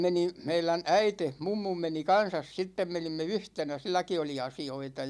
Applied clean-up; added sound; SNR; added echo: none; none; none; none.